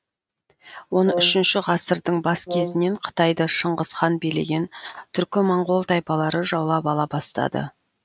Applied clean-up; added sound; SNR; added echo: neural mask model RNNoise.